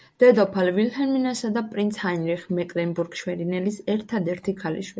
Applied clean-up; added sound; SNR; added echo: none; none; none; none.